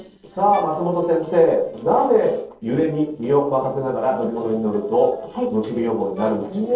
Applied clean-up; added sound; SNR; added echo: neural separator model SepFormer DNS4.